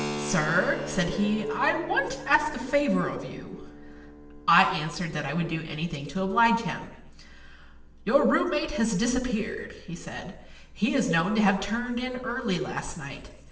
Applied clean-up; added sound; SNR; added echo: none; Keyboard (musical); 15 dB; reverberation time 0.9 s.